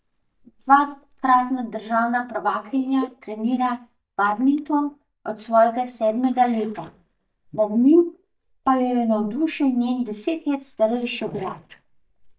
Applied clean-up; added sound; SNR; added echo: neural mask model DeepFilterNet 3.